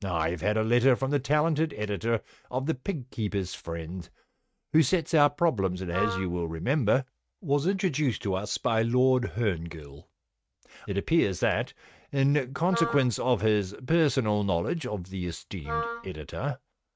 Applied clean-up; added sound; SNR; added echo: neural mask model RNNoise.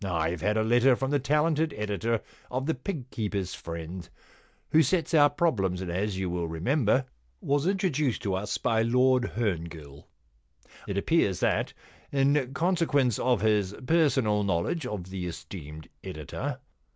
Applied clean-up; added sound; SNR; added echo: none; none; none; none.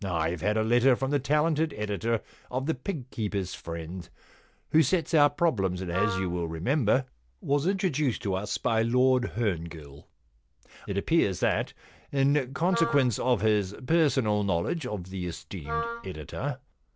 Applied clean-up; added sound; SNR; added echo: none; Wind instrument, woodwind instrument; 8 dB; none.